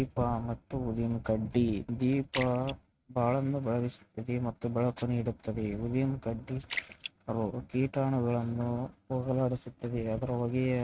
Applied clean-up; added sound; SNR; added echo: neural mask model RNNoise.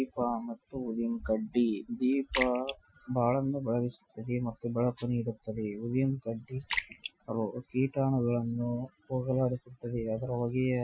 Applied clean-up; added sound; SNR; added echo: classical method Wiener filter.